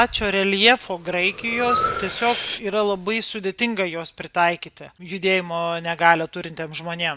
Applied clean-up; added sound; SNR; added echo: none; Breathing; 11 dB; none.